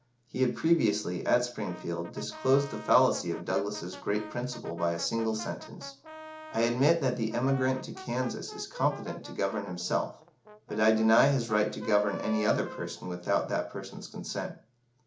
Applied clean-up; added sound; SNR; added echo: none; Brass instrument; 17 dB; none.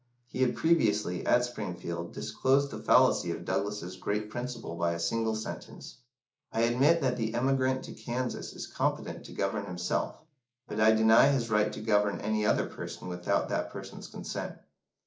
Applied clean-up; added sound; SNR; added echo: neural mask model Resemble Enhance denoiser.